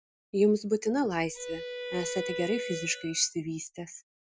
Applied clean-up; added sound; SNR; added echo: classical method Wiener filter.